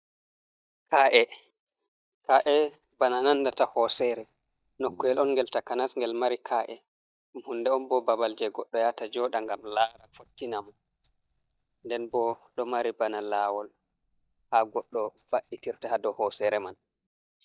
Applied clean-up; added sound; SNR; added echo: neural mask model DeepFilterNet 3.